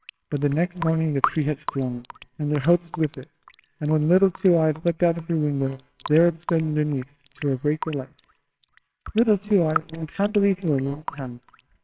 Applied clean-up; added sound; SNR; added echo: neural separator model SepFormer WHAMR!.